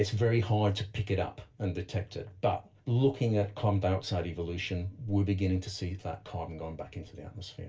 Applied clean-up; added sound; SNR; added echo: none; none; none; reverberation time 0.2 s.